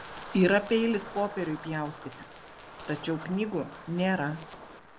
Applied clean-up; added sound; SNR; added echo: none; Wind; 14 dB; none.